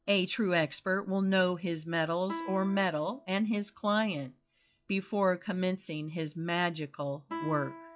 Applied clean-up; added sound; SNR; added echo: classical method log-MMSE.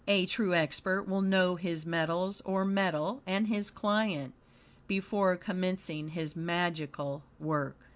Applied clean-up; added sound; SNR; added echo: none; none; none; none.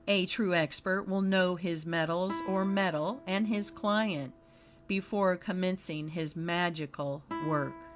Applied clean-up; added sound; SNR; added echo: none; Guitar; 16 dB; none.